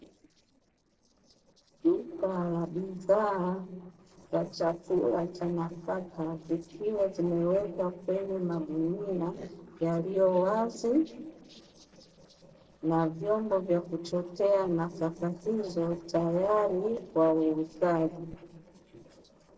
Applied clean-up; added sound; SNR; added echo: neural separator model SepFormer DNS4.